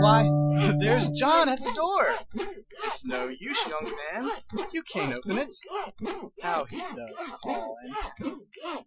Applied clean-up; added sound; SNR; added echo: classical method Wiener filter.